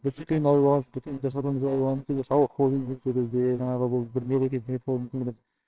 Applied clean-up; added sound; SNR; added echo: neural separator model SepFormer WHAMR!.